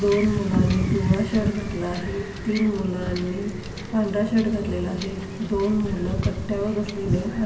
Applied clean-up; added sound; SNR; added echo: none; Wind / Ocean / Boat, Water vehicle; 4 dB; reverberation time 2.2 s.